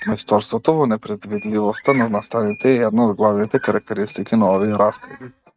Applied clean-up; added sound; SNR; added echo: neural mask model RNNoise.